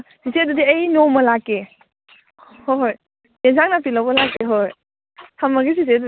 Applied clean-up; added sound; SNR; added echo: none; none; none; none.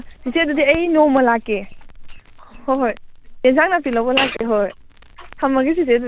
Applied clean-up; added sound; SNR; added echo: none; Crackle; 18 dB; none.